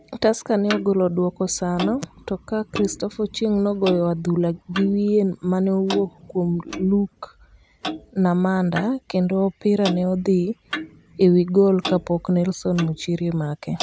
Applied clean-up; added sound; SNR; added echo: none; Clock; 14 dB; none.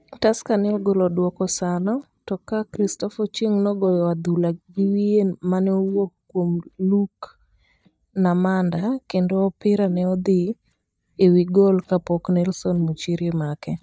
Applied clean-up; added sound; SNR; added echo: neural mask model DeepFilterNet 3.